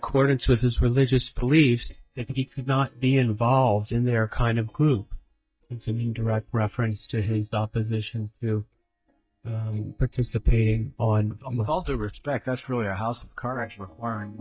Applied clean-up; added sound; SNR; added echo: neural mask model DeepFilterNet 3.